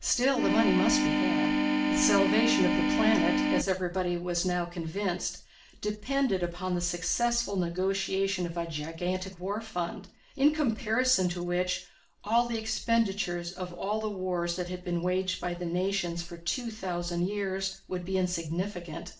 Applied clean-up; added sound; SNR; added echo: none; Organ; -4 dB; reverberation time 0.4 s.